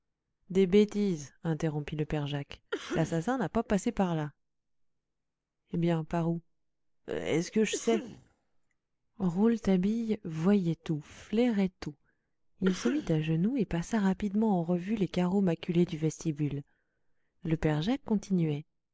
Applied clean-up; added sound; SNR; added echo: neural mask model Resemble Enhance denoiser.